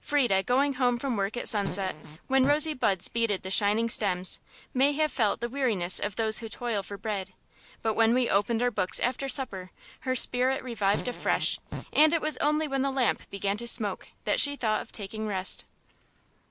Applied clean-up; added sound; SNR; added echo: none; Fart; 11 dB; none.